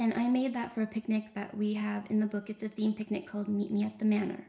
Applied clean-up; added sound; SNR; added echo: none; none; none; reverberation time 0.6 s.